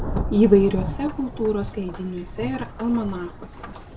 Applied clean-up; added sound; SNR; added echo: none; Rain / Thunderstorm; 8 dB; none.